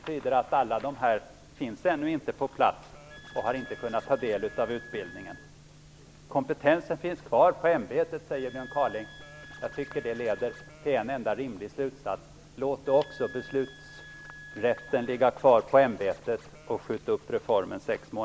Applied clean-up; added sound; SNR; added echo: none; Scratching (performance technique) + Wind instrument, woodwind instrument; 19 dB; none.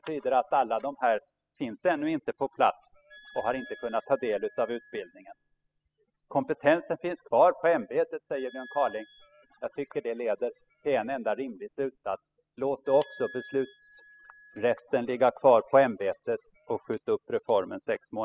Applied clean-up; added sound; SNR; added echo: classical method spectral subtraction.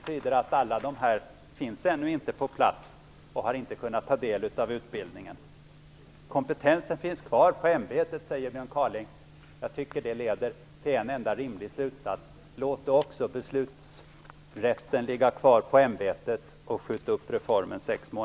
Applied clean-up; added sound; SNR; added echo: none; none; none; none.